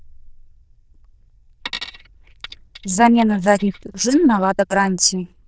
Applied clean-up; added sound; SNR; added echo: neural diffusion model UNIVERSE++.